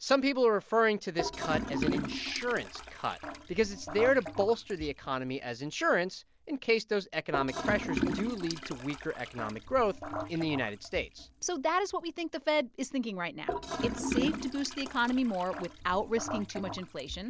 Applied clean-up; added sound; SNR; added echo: none; Toilet flush / Gurgling; 7 dB; none.